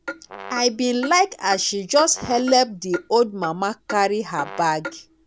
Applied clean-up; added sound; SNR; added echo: none; Clock + Brass instrument; 15 dB; none.